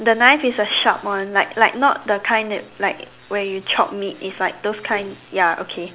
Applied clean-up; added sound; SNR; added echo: none; none; none; none.